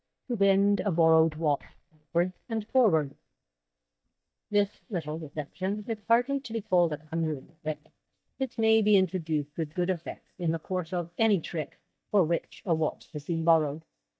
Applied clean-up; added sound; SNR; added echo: neural mask model DeepFilterNet 3.